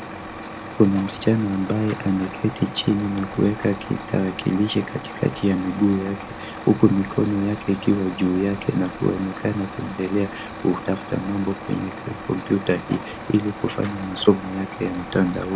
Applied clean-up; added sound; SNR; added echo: none; Truck; 12 dB; none.